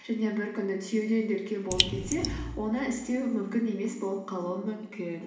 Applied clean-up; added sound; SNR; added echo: none; Raindrop; 1 dB; reverberation time 1.0 s.